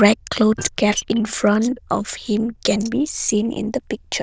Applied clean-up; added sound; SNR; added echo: neural diffusion model UNIVERSE++.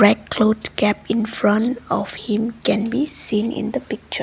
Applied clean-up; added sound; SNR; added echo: none; none; none; none.